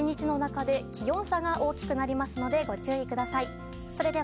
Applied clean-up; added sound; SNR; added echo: none; none; none; none.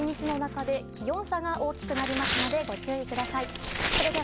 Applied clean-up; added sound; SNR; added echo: none; Tearing; 4 dB; none.